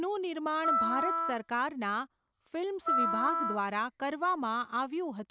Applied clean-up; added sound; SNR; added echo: none; Wind instrument, woodwind instrument; 0 dB; none.